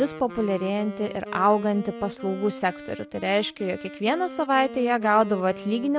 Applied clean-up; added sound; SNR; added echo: none; Wind instrument, woodwind instrument; 13 dB; none.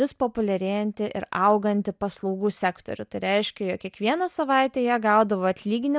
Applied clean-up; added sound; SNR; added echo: none; none; none; none.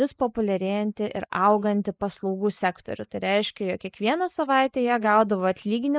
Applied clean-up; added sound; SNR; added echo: neural mask model Resemble Enhance denoiser.